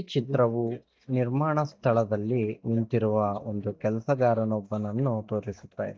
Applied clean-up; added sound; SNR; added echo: neural mask model DeepFilterNet 3.